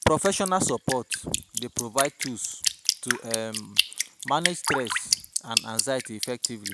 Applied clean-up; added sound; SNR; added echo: none; Drip; 1 dB; none.